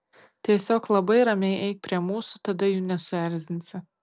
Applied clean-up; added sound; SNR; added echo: none; none; none; none.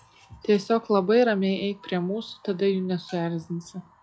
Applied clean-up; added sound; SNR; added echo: classical method log-MMSE.